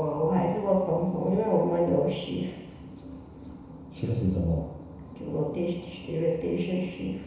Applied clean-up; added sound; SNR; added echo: none; none; none; reverberation time 1.0 s.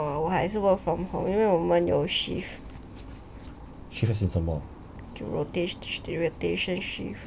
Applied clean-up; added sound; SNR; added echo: none; none; none; none.